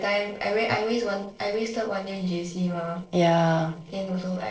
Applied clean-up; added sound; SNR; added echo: neural separator model SepFormer DNS4.